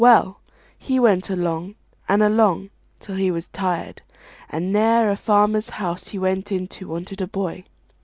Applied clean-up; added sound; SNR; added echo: none; none; none; none.